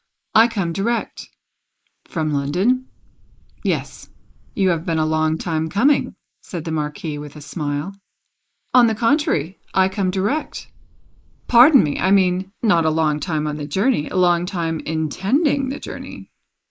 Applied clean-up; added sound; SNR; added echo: neural mask model Resemble Enhance denoiser.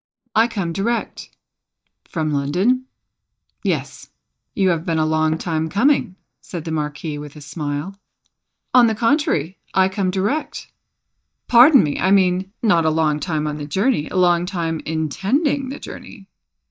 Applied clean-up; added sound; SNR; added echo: neural mask model DeepFilterNet 3.